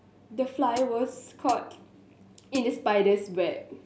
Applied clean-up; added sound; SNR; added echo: none; Hi-hat; 15 dB; none.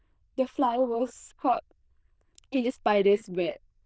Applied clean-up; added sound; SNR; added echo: neural diffusion model UNIVERSE++.